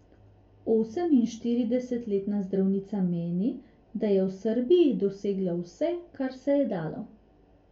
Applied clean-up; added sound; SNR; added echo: none; none; none; reverberation time 0.2 s.